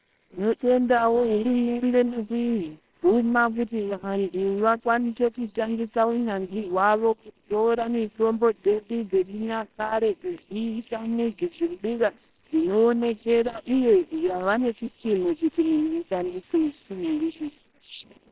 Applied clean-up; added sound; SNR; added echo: neural separator model SepFormer WHAMR!.